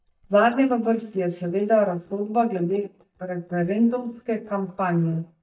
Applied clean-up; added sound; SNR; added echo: neural mask model DeepFilterNet 3.